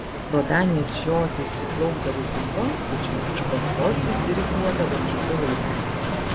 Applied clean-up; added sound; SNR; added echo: none; Bicycle; -1 dB; none.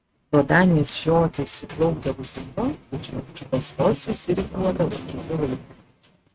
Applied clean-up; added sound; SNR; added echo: neural mask model RNNoise.